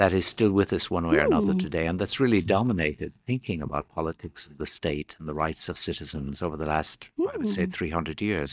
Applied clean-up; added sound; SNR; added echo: neural mask model DeepFilterNet 3.